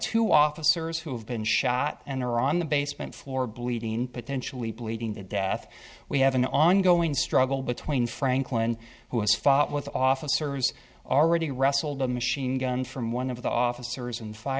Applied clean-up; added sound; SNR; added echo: none; none; none; none.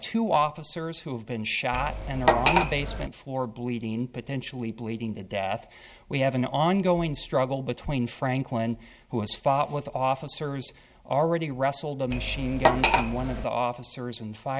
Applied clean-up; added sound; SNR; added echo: none; Cutlery, silverware; -4 dB; none.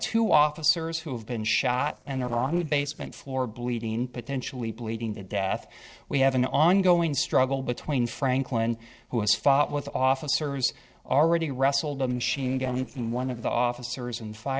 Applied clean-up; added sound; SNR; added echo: neural separator model SepFormer DNS4.